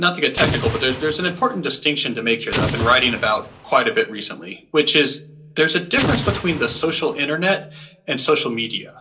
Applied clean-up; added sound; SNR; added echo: none; Explosion; 6 dB; reverberation time 0.2 s.